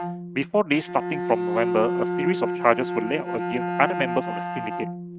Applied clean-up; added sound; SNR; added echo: neural mask model RNNoise.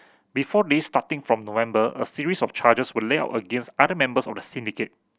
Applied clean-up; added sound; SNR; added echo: none; none; none; none.